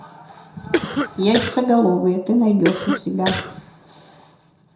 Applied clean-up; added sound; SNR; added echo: none; Cough; 3 dB; reverberation time 0.5 s.